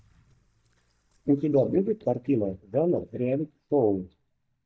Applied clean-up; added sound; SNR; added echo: neural mask model DeepFilterNet 3.